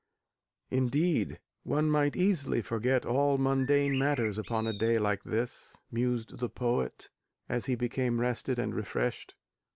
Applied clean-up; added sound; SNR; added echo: none; Bird; 15 dB; none.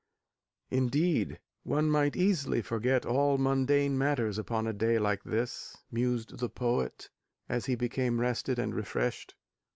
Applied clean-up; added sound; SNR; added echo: none; none; none; none.